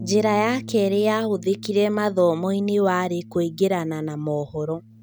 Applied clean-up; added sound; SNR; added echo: none; Bass guitar; 17 dB; none.